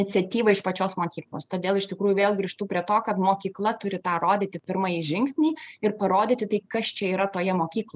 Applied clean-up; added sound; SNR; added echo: none; none; none; none.